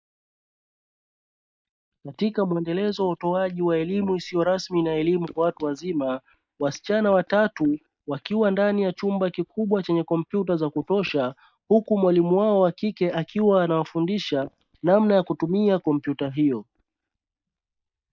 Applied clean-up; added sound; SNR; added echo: neural mask model DeepFilterNet 3.